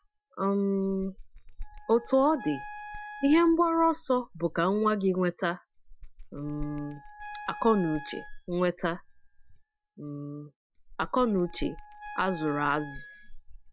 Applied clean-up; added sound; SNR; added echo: classical method Wiener filter.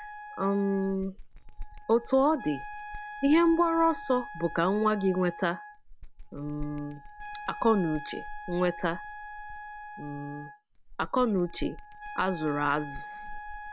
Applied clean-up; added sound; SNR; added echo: none; Bell + Wind instrument, woodwind instrument; 11 dB; none.